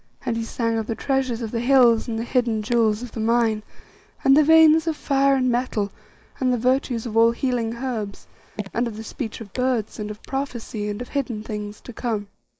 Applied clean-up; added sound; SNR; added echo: neural mask model Resemble Enhance denoiser.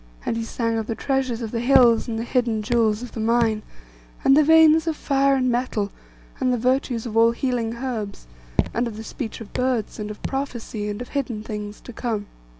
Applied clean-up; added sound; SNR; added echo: none; Raindrop / Drip; 8 dB; none.